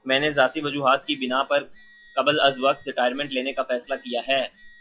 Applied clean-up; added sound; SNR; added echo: classical method log-MMSE.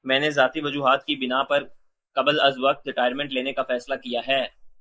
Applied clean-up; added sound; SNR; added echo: neural mask model Resemble Enhance denoiser.